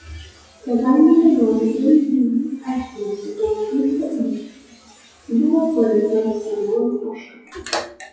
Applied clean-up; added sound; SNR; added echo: classical method WPE with log-MMSE.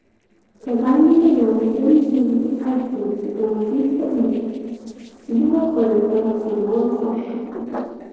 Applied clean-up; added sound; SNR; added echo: neural separator model SepFormer DNS4.